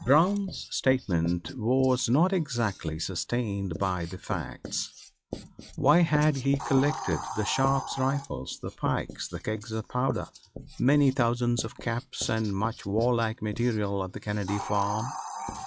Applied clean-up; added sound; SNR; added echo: classical method log-MMSE.